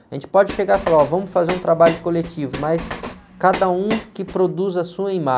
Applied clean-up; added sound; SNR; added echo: none; Train; 12 dB; none.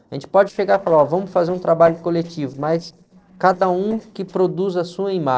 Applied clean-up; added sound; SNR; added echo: neural separator model SepFormer DNS4.